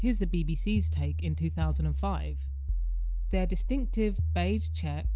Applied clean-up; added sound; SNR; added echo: none; none; none; none.